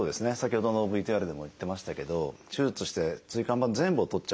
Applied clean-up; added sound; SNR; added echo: none; none; none; none.